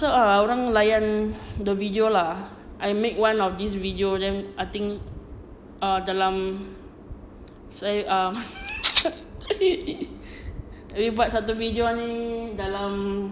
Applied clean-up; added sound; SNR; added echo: none; Rattle (instrument); 2 dB; none.